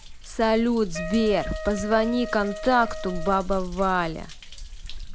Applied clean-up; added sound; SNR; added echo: none; Thunder + Wind instrument, woodwind instrument; 9 dB; none.